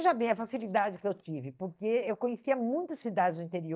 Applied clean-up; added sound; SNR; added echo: neural mask model DeepFilterNet 3.